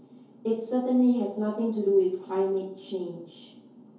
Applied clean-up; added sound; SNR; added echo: none; none; none; reverberation time 2.4 s.